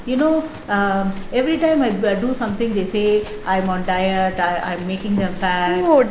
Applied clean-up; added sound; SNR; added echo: none; Livestock, farm animals, working animals; 13 dB; none.